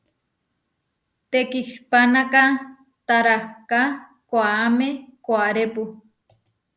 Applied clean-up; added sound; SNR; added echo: none; none; none; none.